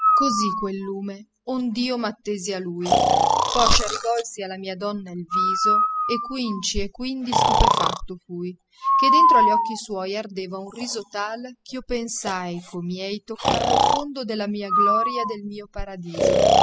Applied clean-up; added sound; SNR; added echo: classical method spectral subtraction.